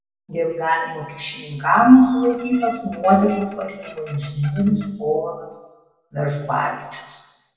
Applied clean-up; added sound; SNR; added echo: none; Squeak; 20 dB; reverberation time 1.1 s.